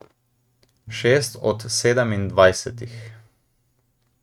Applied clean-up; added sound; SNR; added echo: neural mask model RNNoise.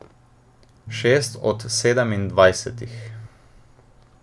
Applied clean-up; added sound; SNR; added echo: none; Bass guitar; 12 dB; none.